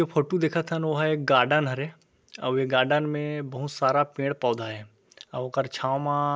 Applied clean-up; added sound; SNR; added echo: none; none; none; none.